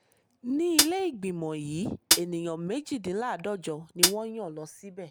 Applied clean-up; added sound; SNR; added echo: none; Hi-hat; -2 dB; none.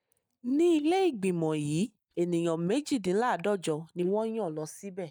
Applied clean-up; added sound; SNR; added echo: neural mask model DeepFilterNet 3.